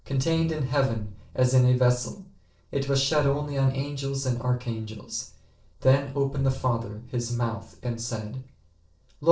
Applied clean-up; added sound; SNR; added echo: neural separator model SepFormer DNS4.